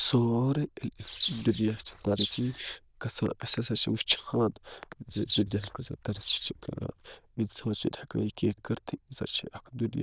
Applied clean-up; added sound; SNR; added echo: neural diffusion model UNIVERSE++.